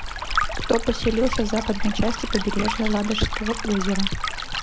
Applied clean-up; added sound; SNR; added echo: none; Stream; 1 dB; none.